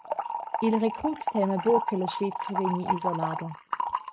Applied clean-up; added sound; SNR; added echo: neural mask model RNNoise.